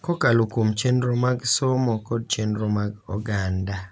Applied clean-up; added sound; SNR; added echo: none; none; none; none.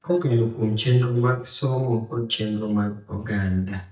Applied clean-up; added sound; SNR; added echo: neural mask model DeepFilterNet 3.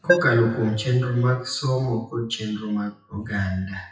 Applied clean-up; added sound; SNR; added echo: classical method WPE with log-MMSE.